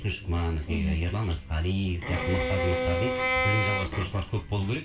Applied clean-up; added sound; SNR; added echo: none; Bowed string instrument; 1 dB; reverberation time 0.3 s.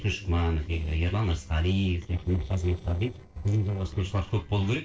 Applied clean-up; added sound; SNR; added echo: neural separator model SepFormer DNS4.